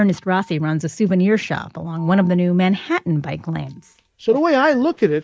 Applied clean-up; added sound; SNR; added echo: neural mask model DeepFilterNet 3.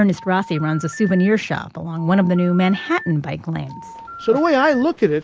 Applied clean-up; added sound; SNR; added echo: none; Telephone; 17 dB; none.